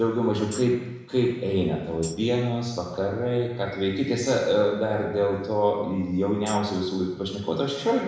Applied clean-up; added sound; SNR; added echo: none; Tambourine; 19 dB; reverberation time 1.0 s.